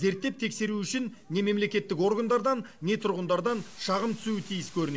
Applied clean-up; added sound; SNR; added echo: none; none; none; none.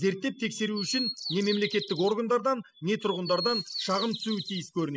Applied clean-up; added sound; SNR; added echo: classical method spectral subtraction.